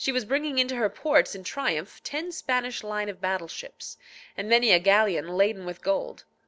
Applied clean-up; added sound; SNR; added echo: none; none; none; none.